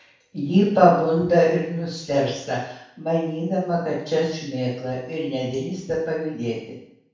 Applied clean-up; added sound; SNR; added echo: none; none; none; reverberation time 0.6 s.